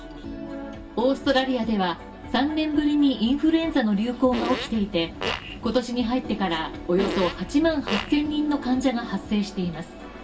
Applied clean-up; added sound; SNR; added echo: none; Fart; 7 dB; reverberation time 0.2 s.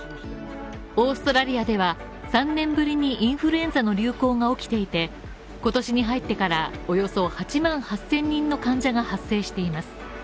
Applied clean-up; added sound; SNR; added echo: none; none; none; none.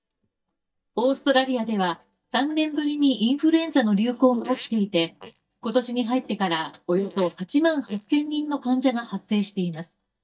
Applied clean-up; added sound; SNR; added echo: neural mask model DeepFilterNet 3.